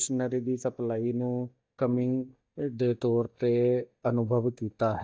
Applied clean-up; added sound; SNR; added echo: neural mask model DeepFilterNet 3.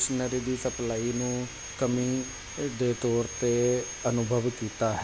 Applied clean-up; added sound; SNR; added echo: none; Sawing; 11 dB; none.